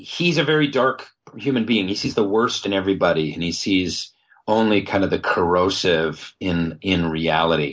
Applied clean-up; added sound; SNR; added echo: none; none; none; none.